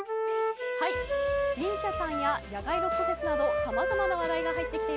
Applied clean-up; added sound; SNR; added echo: none; Wind instrument, woodwind instrument; -4 dB; none.